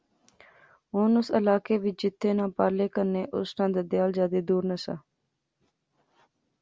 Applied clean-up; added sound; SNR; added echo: none; none; none; none.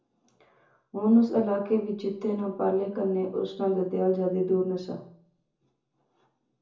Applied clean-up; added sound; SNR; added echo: none; none; none; reverberation time 0.6 s.